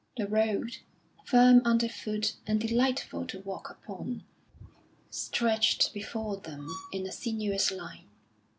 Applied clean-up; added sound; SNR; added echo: none; none; none; none.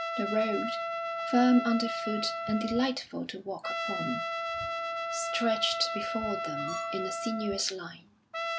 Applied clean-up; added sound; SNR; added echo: none; Trumpet; 3 dB; none.